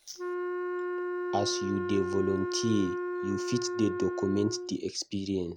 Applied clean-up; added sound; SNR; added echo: none; Wind instrument, woodwind instrument; 2 dB; none.